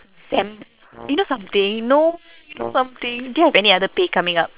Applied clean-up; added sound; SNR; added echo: neural separator model SepFormer WHAM!.